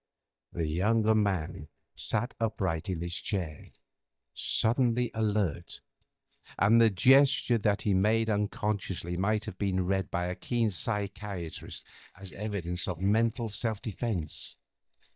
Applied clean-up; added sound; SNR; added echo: neural mask model DeepFilterNet 3.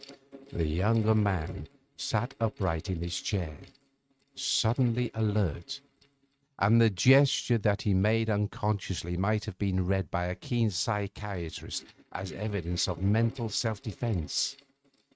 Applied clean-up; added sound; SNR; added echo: neural mask model RNNoise.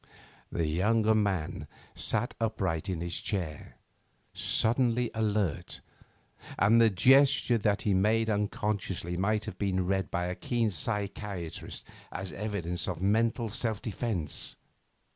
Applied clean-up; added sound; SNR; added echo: none; none; none; none.